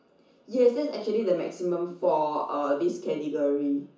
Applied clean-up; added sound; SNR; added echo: none; none; none; reverberation time 0.9 s.